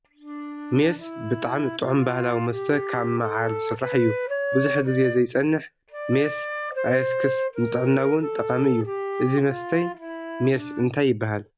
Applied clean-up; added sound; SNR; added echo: none; Wind instrument, woodwind instrument; 6 dB; none.